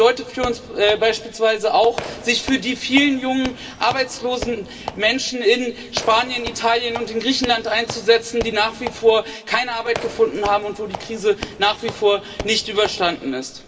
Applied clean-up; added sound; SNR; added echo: none; Squeak / Walk, footsteps; 14 dB; reverberation time 1.4 s.